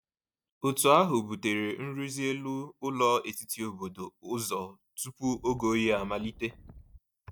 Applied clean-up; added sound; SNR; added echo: neural mask model DeepFilterNet 3.